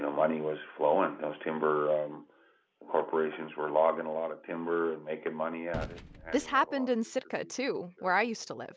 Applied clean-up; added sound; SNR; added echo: none; Gunshot, gunfire; 16 dB; none.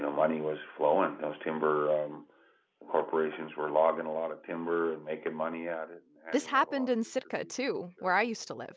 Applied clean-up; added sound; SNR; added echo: none; none; none; none.